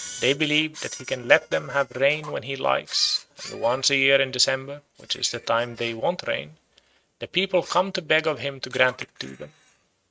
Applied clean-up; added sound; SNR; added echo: neural mask model RNNoise.